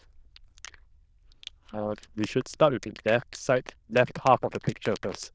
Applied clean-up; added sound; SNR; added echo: neural diffusion model UNIVERSE++.